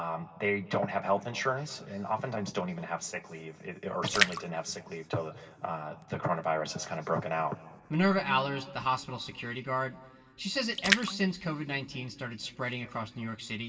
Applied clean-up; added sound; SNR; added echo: none; Splash, splatter; 2 dB; reverberation time 2.1 s.